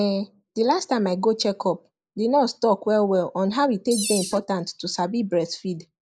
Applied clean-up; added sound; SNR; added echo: neural mask model Resemble Enhance denoiser.